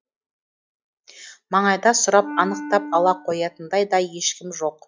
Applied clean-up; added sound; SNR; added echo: classical method log-MMSE.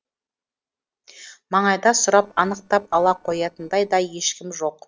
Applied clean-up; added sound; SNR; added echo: neural separator model SepFormer DNS4.